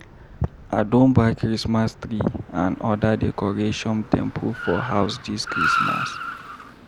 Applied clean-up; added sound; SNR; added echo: none; Car; 8 dB; none.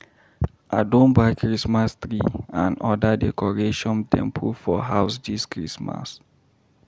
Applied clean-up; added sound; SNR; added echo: none; none; none; none.